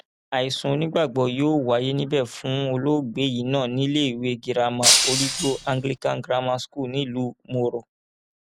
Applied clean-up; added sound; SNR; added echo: none; Shatter; -3 dB; none.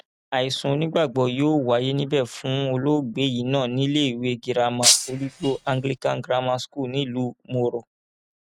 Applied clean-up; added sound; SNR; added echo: neural mask model RNNoise.